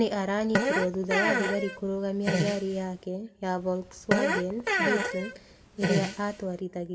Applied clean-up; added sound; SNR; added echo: none; Fart; 0 dB; reverberation time 1.8 s.